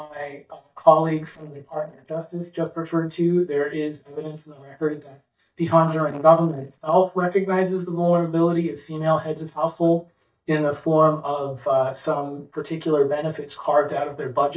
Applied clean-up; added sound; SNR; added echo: neural mask model DeepFilterNet 3.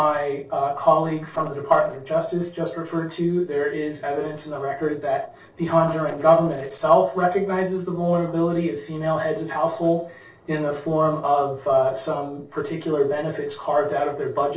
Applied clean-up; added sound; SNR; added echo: neural separator model SepFormer DNS4.